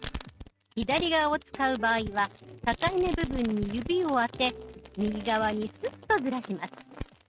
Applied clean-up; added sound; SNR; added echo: neural mask model RNNoise.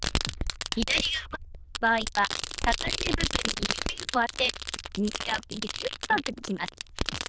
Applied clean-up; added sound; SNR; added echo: neural diffusion model UNIVERSE++.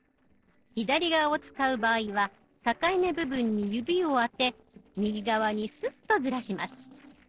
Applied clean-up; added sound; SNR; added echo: neural separator model SepFormer DNS4.